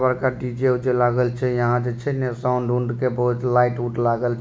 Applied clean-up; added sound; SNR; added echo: none; none; none; none.